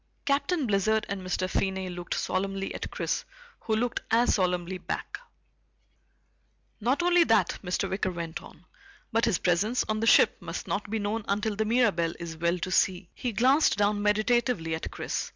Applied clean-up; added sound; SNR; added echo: none; none; none; none.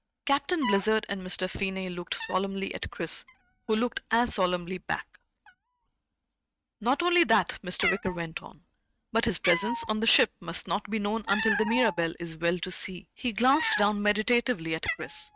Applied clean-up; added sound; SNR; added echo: neural mask model RNNoise.